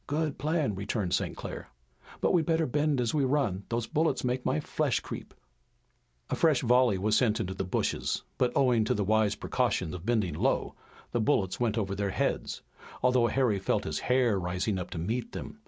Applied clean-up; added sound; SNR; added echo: none; none; none; none.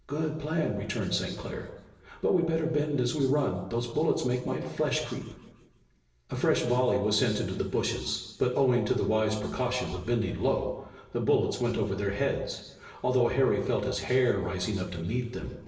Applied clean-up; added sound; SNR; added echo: none; none; none; reverberation time 1.0 s.